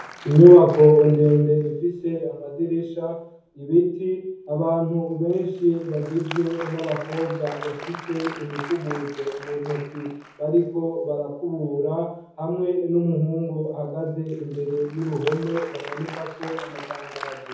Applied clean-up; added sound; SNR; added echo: none; Applause; 19 dB; reverberation time 0.7 s.